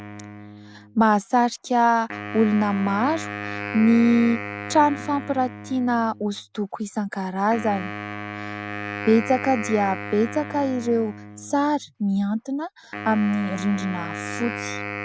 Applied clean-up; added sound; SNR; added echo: none; Wind instrument, woodwind instrument; 11 dB; none.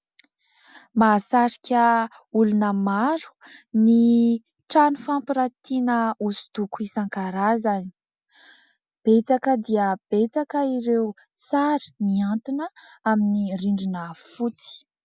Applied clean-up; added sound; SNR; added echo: none; none; none; none.